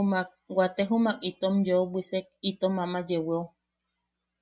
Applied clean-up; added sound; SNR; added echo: none; none; none; none.